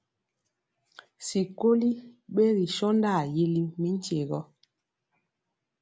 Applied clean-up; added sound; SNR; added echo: none; none; none; none.